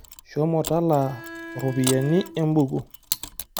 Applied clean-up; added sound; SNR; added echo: none; Bowed string instrument + Mechanisms; 11 dB; none.